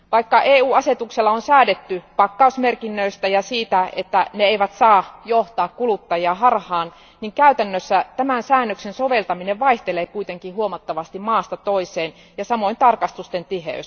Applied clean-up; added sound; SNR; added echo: none; none; none; none.